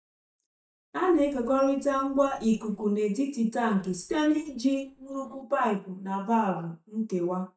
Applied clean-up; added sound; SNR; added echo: neural mask model DeepFilterNet 3.